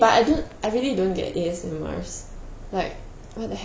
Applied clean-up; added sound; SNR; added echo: none; none; none; none.